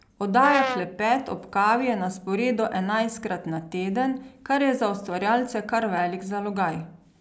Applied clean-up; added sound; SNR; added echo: none; Brass instrument; 3 dB; none.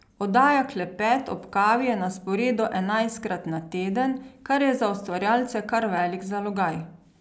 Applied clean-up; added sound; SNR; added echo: none; none; none; none.